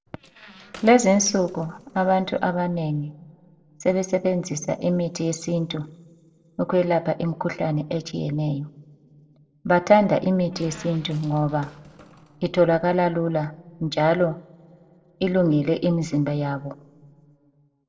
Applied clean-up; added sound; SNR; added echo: neural separator model SepFormer DNS4.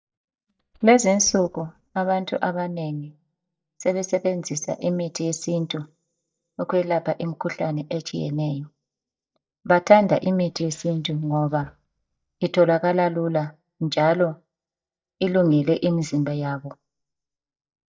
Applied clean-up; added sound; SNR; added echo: neural mask model DeepFilterNet 3.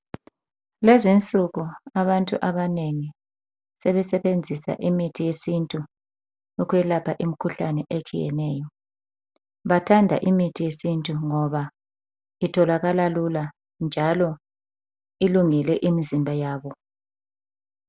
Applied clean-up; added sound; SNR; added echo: none; none; none; none.